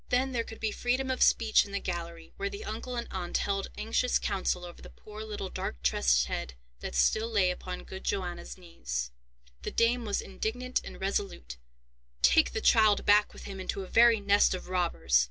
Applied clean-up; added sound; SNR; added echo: none; none; none; none.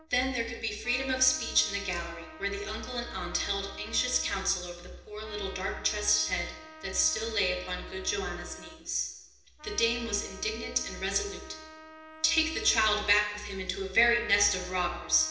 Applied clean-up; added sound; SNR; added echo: none; Trumpet; 18 dB; reverberation time 0.9 s.